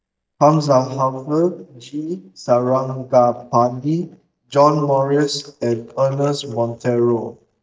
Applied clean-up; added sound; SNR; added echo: neural mask model DeepFilterNet 3.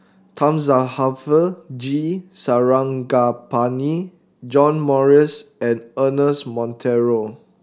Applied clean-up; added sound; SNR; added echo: none; none; none; none.